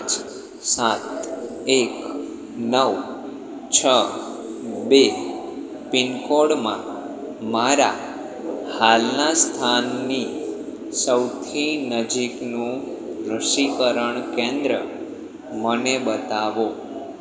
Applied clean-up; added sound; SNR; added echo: none; none; none; reverberation time 2.7 s.